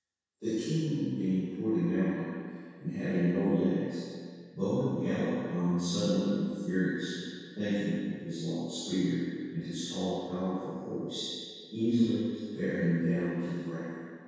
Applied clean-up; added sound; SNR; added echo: none; none; none; reverberation time 2.0 s.